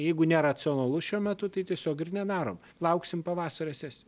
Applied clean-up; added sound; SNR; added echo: none; none; none; none.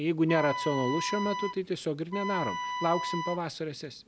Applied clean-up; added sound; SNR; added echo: none; Wind instrument, woodwind instrument; 5 dB; none.